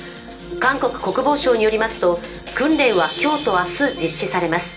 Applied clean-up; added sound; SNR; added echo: none; none; none; reverberation time 0.2 s.